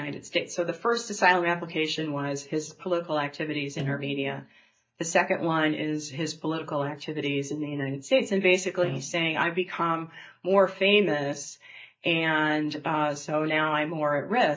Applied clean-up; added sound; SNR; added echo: neural mask model DeepFilterNet 3.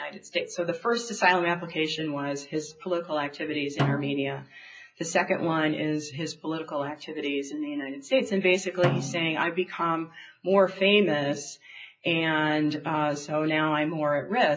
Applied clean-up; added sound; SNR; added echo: classical method WPE with log-MMSE.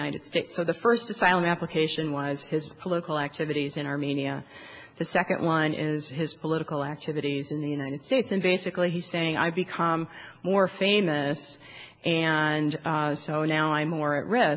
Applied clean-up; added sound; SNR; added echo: none; none; none; none.